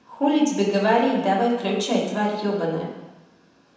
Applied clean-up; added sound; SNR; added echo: none; none; none; reverberation time 1.1 s.